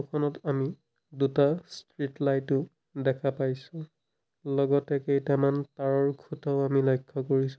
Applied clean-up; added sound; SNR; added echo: none; none; none; none.